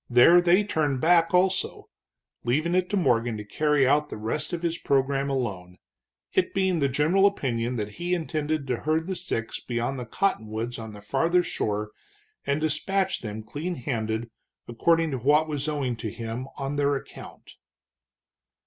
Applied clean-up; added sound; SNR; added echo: none; none; none; none.